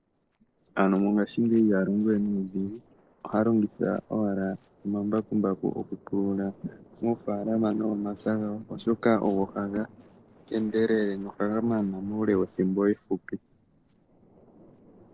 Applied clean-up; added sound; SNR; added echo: neural separator model SepFormer DNS4.